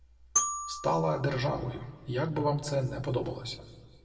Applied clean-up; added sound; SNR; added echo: none; Glockenspiel; 6 dB; reverberation time 1.3 s.